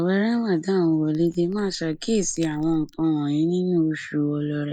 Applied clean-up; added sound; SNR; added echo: neural mask model Resemble Enhance denoiser.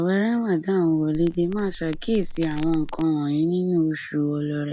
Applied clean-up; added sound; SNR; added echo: none; Crackle; 9 dB; none.